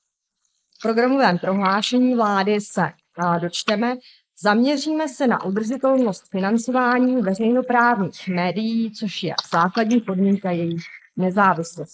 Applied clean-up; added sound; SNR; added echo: neural mask model Resemble Enhance denoiser.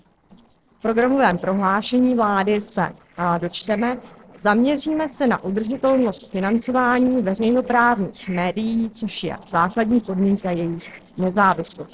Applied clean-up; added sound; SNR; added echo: neural separator model SepFormer DNS4.